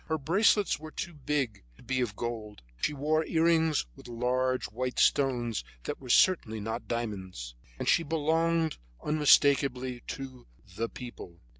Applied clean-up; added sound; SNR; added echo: none; none; none; none.